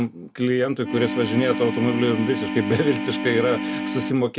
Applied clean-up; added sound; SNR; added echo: none; Organ; 4 dB; none.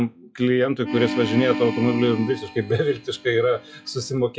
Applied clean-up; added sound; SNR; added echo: classical method log-MMSE.